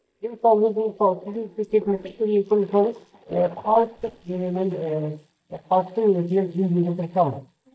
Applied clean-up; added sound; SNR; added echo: neural mask model DeepFilterNet 3.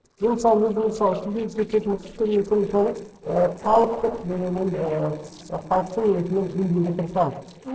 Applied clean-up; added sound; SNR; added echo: neural separator model SepFormer DNS4.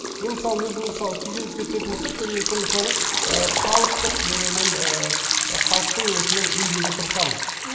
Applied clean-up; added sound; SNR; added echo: none; Liquid; -5 dB; reverberation time 1.5 s.